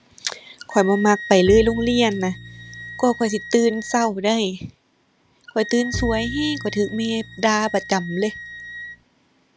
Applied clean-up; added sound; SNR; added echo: none; Wind instrument, woodwind instrument + Bowed string instrument; 13 dB; none.